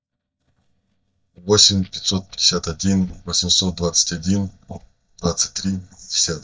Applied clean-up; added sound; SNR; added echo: neural mask model DeepFilterNet 3.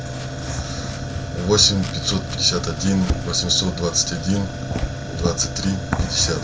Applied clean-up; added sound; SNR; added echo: none; Domestic sounds, home sounds; 13 dB; reverberation time 0.2 s.